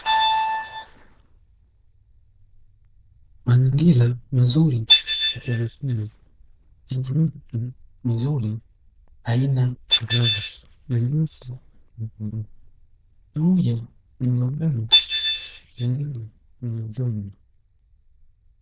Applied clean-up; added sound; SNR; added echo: neural diffusion model UNIVERSE++.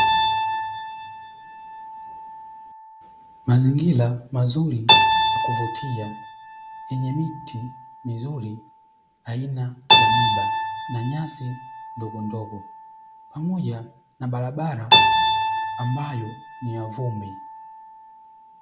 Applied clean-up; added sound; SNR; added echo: none; Keyboard (musical); -3 dB; none.